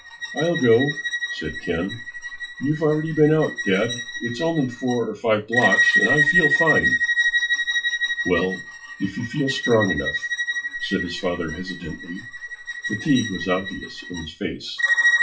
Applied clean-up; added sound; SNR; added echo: classical method WPE with log-MMSE.